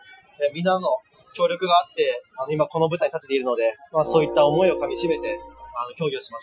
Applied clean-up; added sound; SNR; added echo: classical method Wiener filter.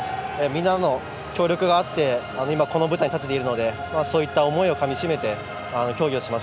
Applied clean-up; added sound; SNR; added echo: none; none; none; none.